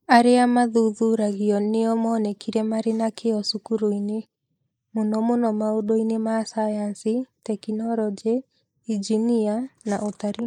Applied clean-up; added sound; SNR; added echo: neural mask model Resemble Enhance denoiser.